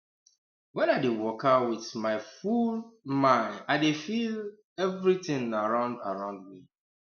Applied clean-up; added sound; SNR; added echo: none; none; none; none.